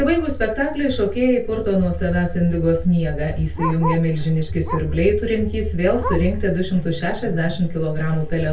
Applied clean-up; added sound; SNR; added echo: none; Bark; 16 dB; reverberation time 0.2 s.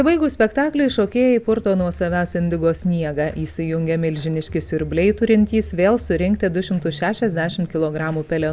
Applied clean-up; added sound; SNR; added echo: none; none; none; none.